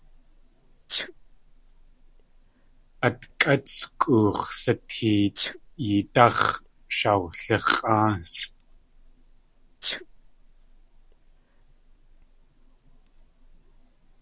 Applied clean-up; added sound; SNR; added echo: none; Sneeze; 18 dB; none.